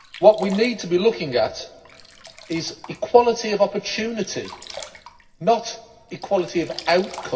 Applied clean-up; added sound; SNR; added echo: none; Sink (filling or washing); 20 dB; reverberation time 0.4 s.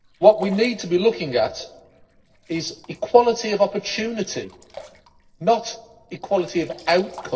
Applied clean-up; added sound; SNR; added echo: neural separator model SepFormer DNS4.